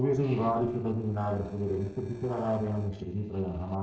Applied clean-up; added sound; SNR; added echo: neural separator model SepFormer DNS4.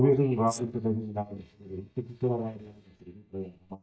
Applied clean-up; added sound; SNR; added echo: neural mask model DeepFilterNet 3.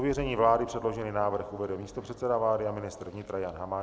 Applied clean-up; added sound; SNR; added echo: none; none; none; none.